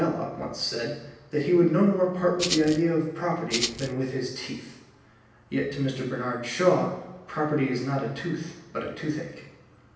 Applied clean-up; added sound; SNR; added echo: none; Rattle (instrument); 4 dB; reverberation time 0.9 s.